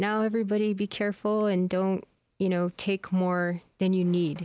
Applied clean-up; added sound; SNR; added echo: none; none; none; none.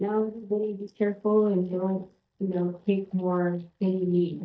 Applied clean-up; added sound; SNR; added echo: neural mask model DeepFilterNet 3.